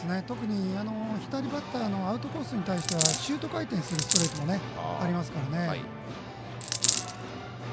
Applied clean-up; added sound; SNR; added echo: none; Coin (dropping); -2 dB; none.